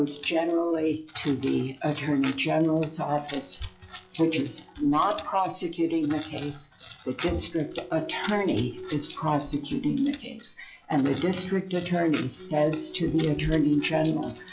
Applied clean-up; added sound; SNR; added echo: classical method log-MMSE.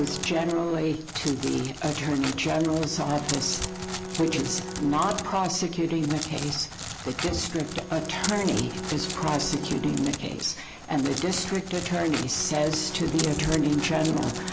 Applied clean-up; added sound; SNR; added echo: none; Crackle + Bowed string instrument; 8 dB; none.